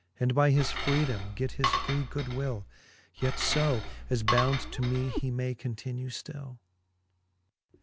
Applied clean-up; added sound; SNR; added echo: none; Meow + Cutlery, silverware / Dishes, pots, and pans; 2 dB; none.